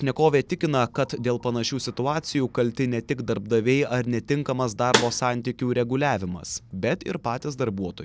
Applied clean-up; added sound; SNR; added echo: none; Snare drum; 0 dB; none.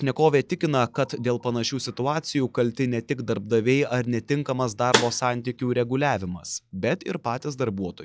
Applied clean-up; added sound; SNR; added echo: classical method log-MMSE.